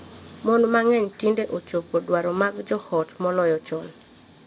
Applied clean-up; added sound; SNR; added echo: none; none; none; none.